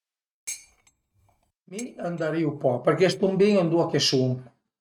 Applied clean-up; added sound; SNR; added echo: neural mask model RNNoise.